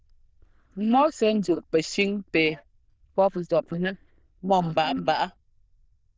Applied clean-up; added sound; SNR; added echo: neural diffusion model UNIVERSE++.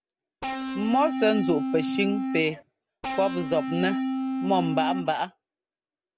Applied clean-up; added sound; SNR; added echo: none; Electric guitar / Bass guitar; 1 dB; none.